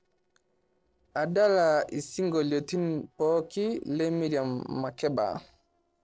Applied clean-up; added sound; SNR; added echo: neural separator model SepFormer DNS4.